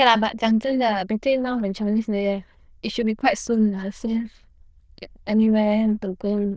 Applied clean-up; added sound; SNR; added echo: neural diffusion model UNIVERSE++.